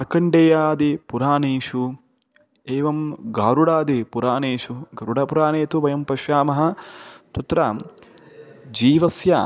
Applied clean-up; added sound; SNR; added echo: none; none; none; none.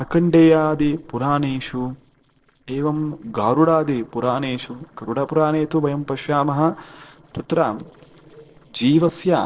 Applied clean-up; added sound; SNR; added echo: neural separator model SepFormer DNS4.